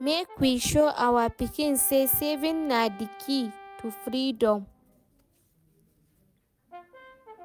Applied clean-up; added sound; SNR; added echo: none; Brass instrument; 20 dB; none.